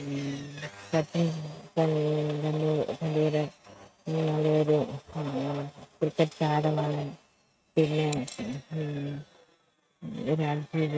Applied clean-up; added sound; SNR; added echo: neural mask model RNNoise.